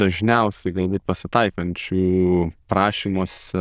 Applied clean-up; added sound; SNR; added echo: neural diffusion model UNIVERSE++.